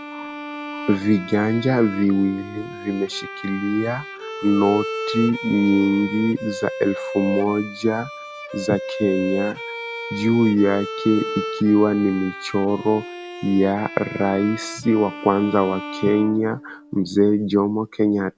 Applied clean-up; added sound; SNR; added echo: none; Bowed string instrument; 11 dB; none.